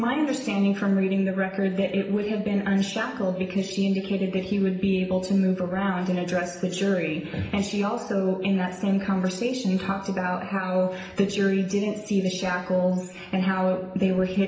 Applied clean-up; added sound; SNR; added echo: none; none; none; reverberation time 0.8 s.